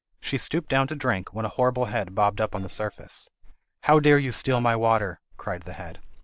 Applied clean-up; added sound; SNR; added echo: neural separator model SepFormer DNS4.